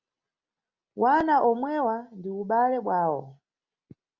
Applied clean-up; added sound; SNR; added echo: none; none; none; none.